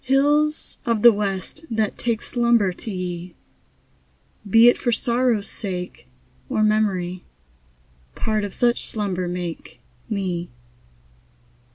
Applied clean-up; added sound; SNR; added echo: none; none; none; none.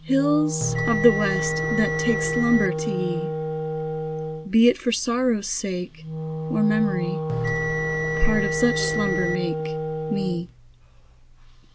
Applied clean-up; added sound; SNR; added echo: none; Bell + Wind instrument, woodwind instrument; 3 dB; none.